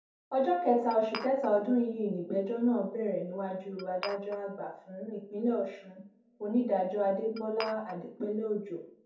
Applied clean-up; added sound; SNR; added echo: none; Glass; 15 dB; reverberation time 0.6 s.